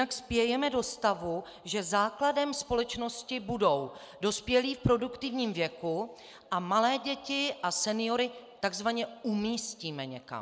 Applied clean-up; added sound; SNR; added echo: none; none; none; none.